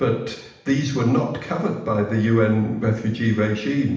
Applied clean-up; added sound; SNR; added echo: none; none; none; reverberation time 0.8 s.